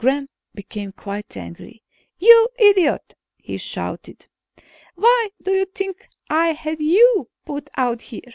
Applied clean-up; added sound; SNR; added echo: none; none; none; none.